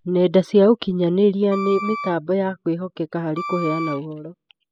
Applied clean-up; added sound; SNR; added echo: classical method spectral subtraction.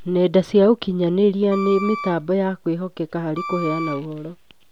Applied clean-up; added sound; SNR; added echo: none; Wind instrument, woodwind instrument; 11 dB; none.